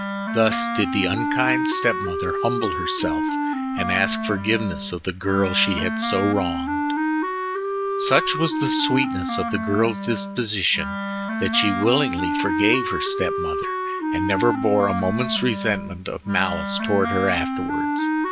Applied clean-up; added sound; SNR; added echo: none; Wind instrument, woodwind instrument; 1 dB; none.